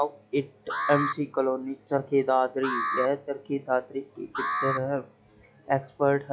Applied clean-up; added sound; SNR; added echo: classical method log-MMSE.